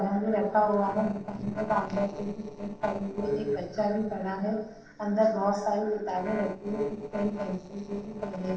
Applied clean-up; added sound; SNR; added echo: neural separator model SepFormer DNS4.